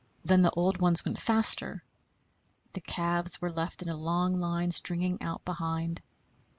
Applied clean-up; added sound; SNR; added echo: none; none; none; none.